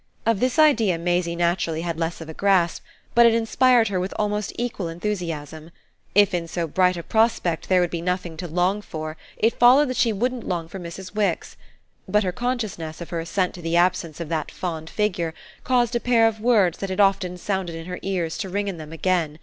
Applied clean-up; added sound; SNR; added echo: none; none; none; none.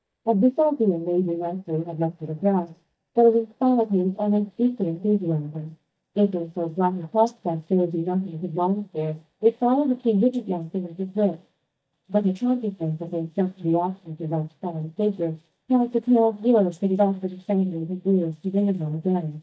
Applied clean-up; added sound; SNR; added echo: neural mask model DeepFilterNet 3.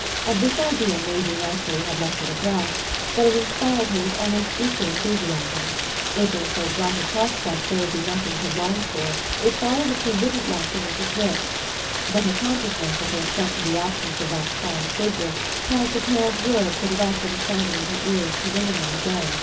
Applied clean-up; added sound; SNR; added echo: none; Rain; 1 dB; reverberation time 0.3 s.